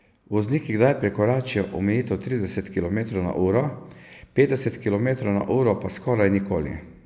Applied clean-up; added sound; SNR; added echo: none; none; none; none.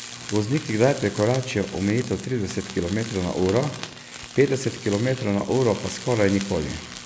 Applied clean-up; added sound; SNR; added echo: none; Tools; 10 dB; none.